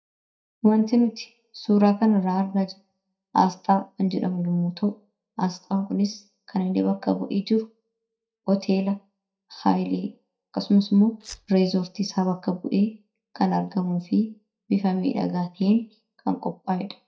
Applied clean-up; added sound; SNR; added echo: neural mask model DeepFilterNet 3.